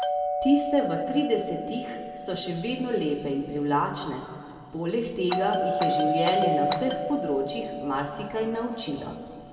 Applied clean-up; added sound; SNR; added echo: none; Doorbell; 3 dB; reverberation time 2.2 s.